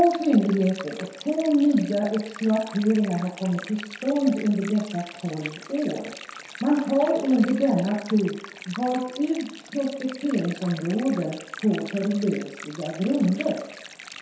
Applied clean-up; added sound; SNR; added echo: none; Stream; 17 dB; reverberation time 0.7 s.